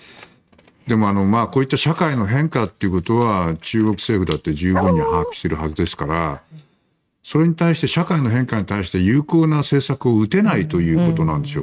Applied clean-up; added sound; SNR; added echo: neural mask model RNNoise.